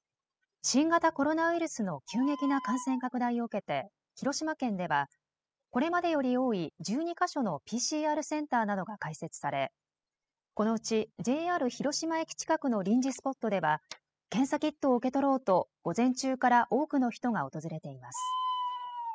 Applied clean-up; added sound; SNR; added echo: classical method spectral subtraction.